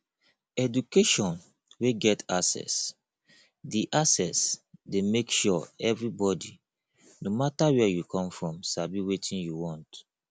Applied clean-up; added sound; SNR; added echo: none; none; none; none.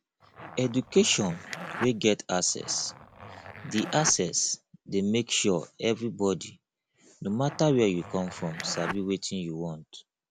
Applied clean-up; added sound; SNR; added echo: none; Zipper (clothing); 12 dB; none.